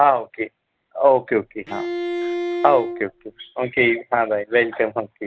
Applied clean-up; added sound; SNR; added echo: none; Bowed string instrument; 6 dB; none.